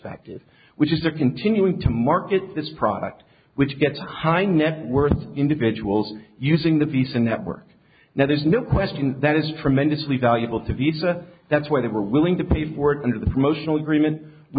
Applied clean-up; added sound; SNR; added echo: none; none; none; none.